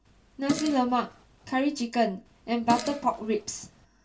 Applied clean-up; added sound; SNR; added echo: none; Fart; 10 dB; reverberation time 0.2 s.